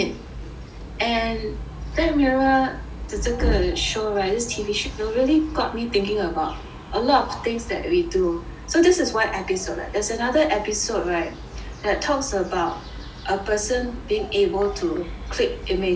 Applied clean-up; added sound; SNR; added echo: none; none; none; none.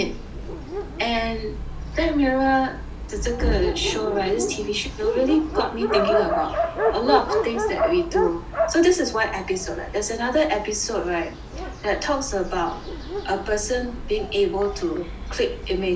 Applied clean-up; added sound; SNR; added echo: none; Dog; 5 dB; none.